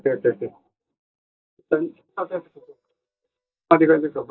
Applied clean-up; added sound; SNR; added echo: neural mask model DeepFilterNet 3.